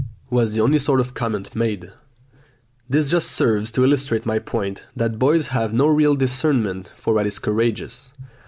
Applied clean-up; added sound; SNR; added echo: none; none; none; none.